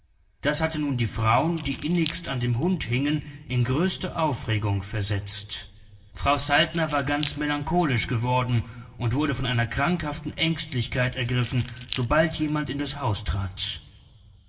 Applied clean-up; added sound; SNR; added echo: none; Keys jangling; 19 dB; reverberation time 3.0 s.